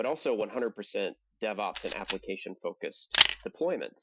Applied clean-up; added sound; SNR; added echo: classical method Wiener filter.